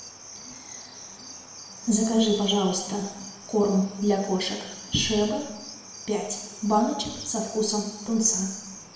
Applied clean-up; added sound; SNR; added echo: none; Cricket; 16 dB; reverberation time 1.0 s.